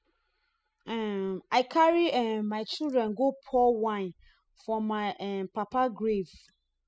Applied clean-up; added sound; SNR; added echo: classical method spectral subtraction.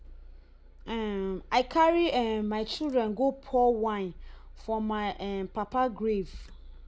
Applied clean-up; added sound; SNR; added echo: none; Engine / Car; 17 dB; none.